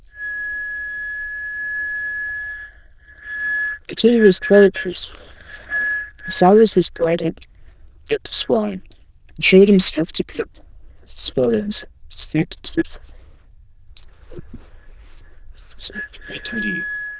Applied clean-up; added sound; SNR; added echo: neural diffusion model UNIVERSE++.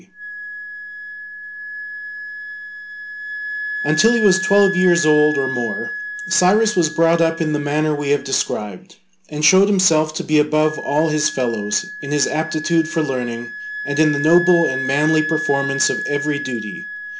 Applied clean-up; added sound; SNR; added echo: none; Wind instrument, woodwind instrument; 8 dB; none.